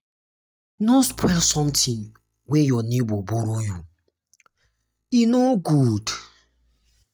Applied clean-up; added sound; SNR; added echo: neural mask model DeepFilterNet 3.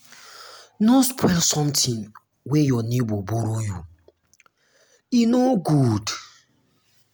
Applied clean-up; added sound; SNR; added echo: none; none; none; none.